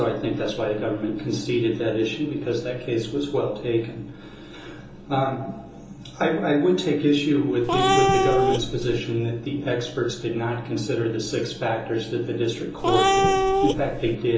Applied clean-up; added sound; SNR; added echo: none; Cat; -3 dB; reverberation time 1.2 s.